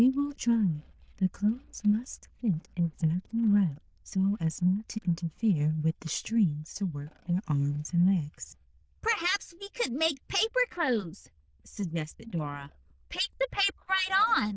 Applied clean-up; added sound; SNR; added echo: neural diffusion model UNIVERSE++.